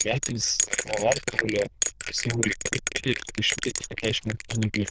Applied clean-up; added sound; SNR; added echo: neural diffusion model UNIVERSE++.